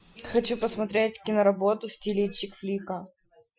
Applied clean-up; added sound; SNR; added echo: classical method Wiener filter.